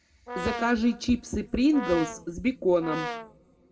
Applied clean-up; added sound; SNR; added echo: none; Brass instrument; 10 dB; reverberation time 0.2 s.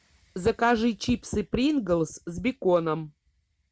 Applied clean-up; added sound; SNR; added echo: none; none; none; none.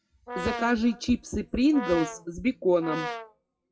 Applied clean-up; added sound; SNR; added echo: classical method WPE with log-MMSE.